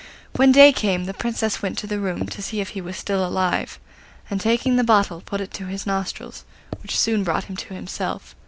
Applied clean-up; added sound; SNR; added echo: none; none; none; none.